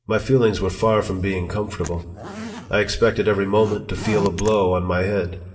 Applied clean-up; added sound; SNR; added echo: none; Zipper (clothing); 13 dB; reverberation time 2.4 s.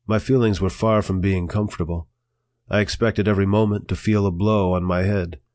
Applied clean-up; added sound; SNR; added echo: none; none; none; none.